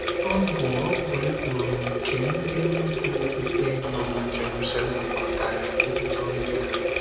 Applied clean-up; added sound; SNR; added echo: none; Water tap, faucet; -3 dB; reverberation time 0.9 s.